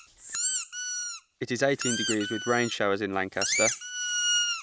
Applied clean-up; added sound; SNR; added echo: none; Squeak; 0 dB; none.